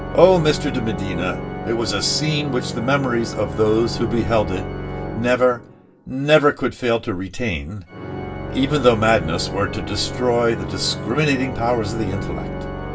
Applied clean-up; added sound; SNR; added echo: none; Organ; 8 dB; reverberation time 0.2 s.